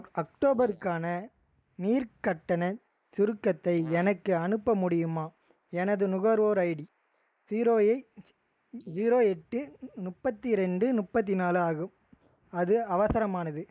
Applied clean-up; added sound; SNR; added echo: neural mask model Resemble Enhance denoiser.